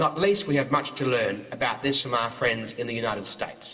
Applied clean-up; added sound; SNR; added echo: none; none; none; reverberation time 2.2 s.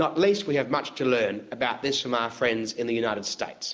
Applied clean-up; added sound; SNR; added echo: none; none; none; none.